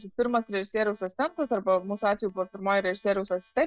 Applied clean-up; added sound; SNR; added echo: neural mask model DeepFilterNet 3.